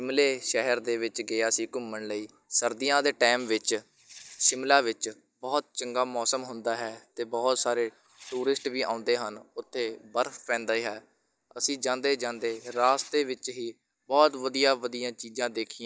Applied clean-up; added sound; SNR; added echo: neural mask model DeepFilterNet 3.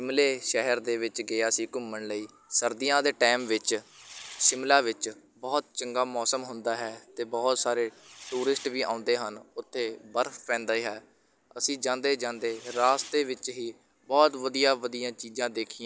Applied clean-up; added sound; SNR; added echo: none; Fireworks; 19 dB; none.